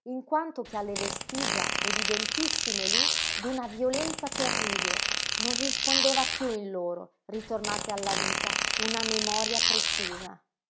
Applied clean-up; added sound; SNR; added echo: none; Fart; -4 dB; none.